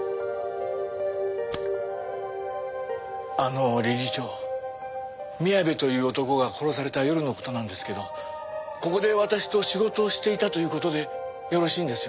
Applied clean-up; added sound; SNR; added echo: none; none; none; none.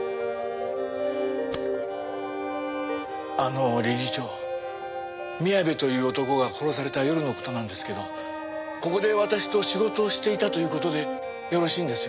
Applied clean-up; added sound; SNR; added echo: none; Bowed string instrument; 10 dB; none.